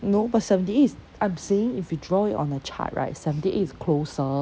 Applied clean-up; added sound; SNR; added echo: none; none; none; none.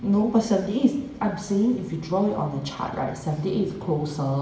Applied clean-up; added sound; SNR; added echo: none; none; none; reverberation time 1.0 s.